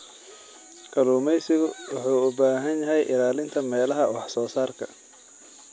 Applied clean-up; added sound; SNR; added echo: none; none; none; none.